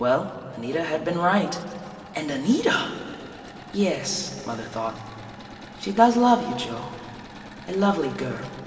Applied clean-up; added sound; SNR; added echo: none; Engine / Mechanisms; 17 dB; reverberation time 2.3 s.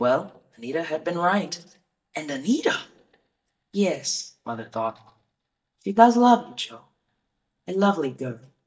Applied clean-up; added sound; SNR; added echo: neural mask model DeepFilterNet 3.